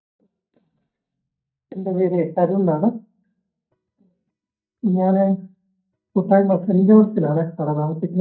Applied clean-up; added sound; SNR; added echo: neural mask model DeepFilterNet 3.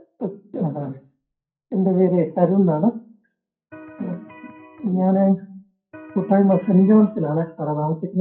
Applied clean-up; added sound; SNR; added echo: classical method WPE with log-MMSE.